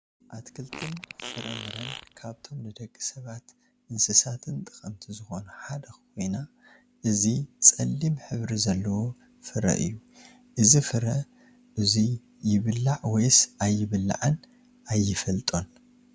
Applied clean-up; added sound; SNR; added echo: none; Fart; 13 dB; none.